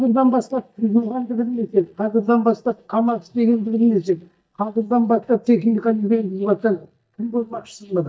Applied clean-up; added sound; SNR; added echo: neural mask model DeepFilterNet 3.